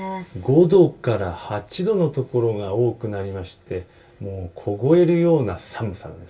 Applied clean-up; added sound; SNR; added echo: none; none; none; reverberation time 0.2 s.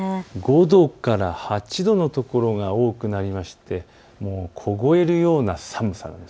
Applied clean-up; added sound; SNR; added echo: none; none; none; none.